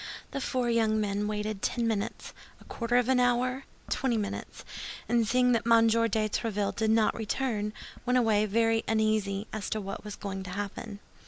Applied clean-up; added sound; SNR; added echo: none; none; none; none.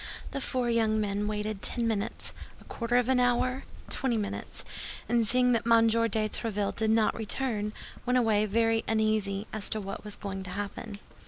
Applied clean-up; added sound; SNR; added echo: none; Hands + Rain; 14 dB; none.